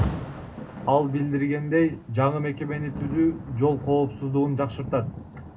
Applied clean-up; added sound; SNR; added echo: none; Rain; 10 dB; reverberation time 0.2 s.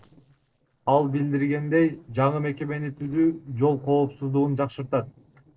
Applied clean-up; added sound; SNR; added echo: neural separator model SepFormer DNS4.